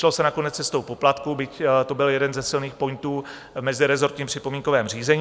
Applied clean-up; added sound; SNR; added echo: none; none; none; none.